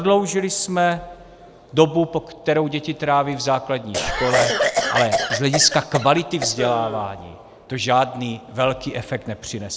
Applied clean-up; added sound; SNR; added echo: none; Cough; 2 dB; none.